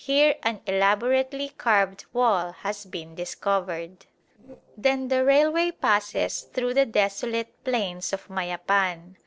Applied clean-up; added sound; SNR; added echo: neural separator model SepFormer DNS4.